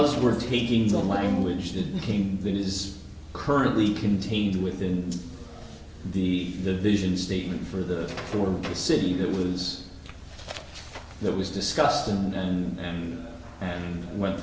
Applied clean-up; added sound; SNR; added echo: none; none; none; none.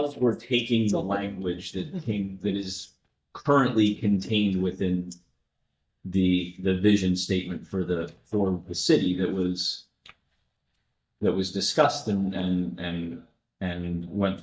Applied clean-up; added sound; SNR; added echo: neural mask model DeepFilterNet 3.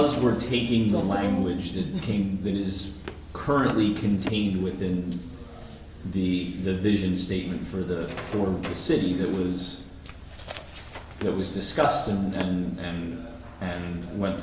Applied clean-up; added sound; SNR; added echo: none; Run; 14 dB; none.